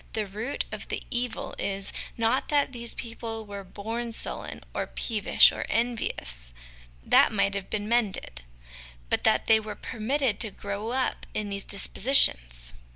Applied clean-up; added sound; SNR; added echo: none; none; none; none.